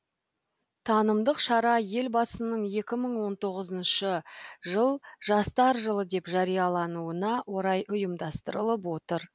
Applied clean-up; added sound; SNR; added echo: none; none; none; none.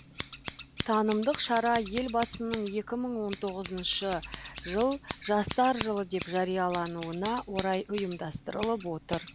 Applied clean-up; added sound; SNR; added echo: none; Scissors; 1 dB; none.